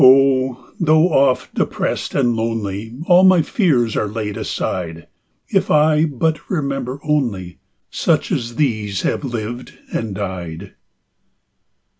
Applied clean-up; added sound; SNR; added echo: none; none; none; none.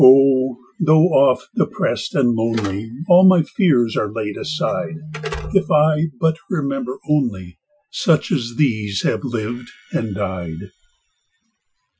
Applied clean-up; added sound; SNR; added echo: classical method Wiener filter.